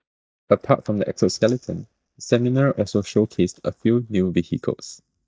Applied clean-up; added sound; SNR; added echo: neural mask model DeepFilterNet 3.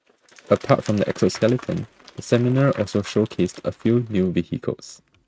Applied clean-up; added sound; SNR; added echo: neural mask model RNNoise.